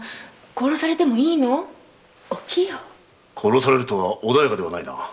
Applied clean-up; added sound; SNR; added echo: none; none; none; none.